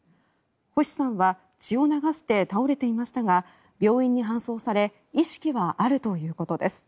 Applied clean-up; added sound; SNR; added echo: none; none; none; none.